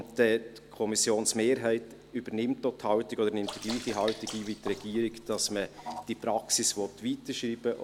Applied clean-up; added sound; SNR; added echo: none; Sink (filling or washing) / Water / Splash, splatter; 13 dB; none.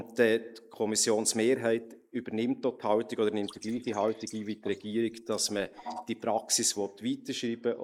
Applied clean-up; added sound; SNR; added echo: neural mask model Resemble Enhance denoiser.